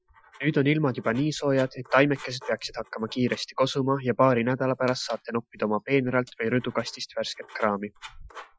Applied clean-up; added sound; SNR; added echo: classical method Wiener filter.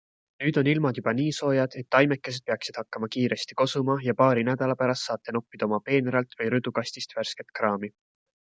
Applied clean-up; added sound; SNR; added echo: none; none; none; none.